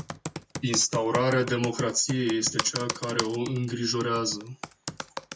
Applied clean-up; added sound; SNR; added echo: none; Computer keyboard; 8 dB; none.